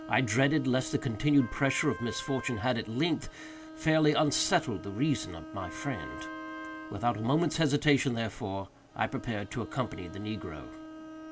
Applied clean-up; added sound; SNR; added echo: none; Wind instrument, woodwind instrument + Bowed string instrument; 14 dB; none.